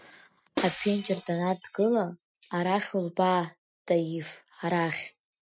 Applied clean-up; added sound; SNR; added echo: classical method Wiener filter.